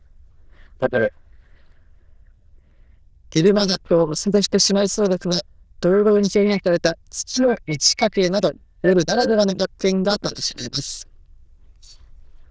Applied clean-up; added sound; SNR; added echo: neural diffusion model UNIVERSE++.